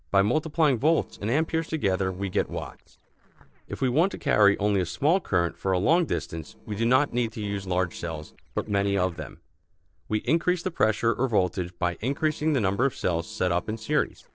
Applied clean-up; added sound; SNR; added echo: neural separator model SepFormer DNS4.